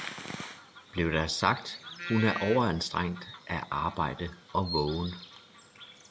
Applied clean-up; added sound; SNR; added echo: none; Bird vocalization, bird call, bird song; 12 dB; none.